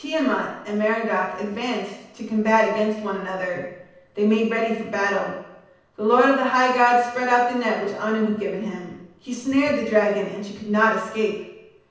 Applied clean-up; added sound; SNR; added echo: none; none; none; reverberation time 0.8 s.